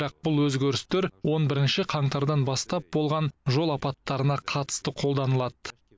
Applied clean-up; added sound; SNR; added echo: none; none; none; none.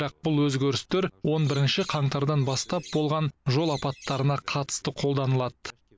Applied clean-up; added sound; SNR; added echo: none; Bird; 19 dB; none.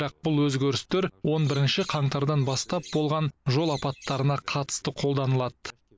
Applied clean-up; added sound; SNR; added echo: neural mask model Resemble Enhance denoiser.